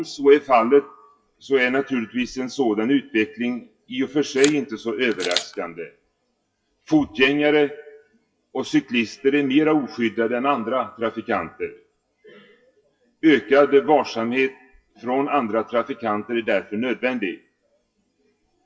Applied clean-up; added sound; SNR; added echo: classical method WPE with log-MMSE.